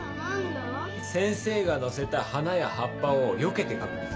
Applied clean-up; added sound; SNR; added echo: none; none; none; none.